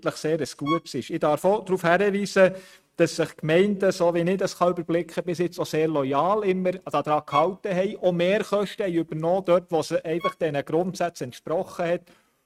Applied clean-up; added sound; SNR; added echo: neural mask model RNNoise.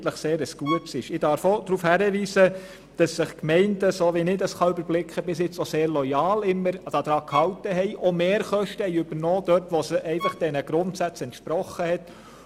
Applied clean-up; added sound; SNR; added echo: none; Bowed string instrument; 13 dB; none.